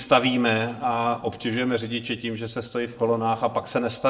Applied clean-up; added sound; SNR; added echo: neural separator model SepFormer DNS4.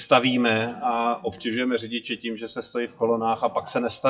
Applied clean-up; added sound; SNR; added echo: classical method WPE with log-MMSE.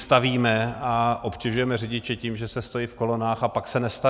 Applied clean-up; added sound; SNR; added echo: none; none; none; none.